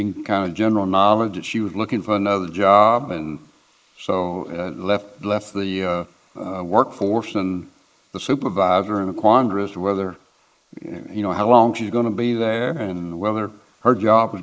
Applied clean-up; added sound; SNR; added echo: neural mask model Resemble Enhance denoiser.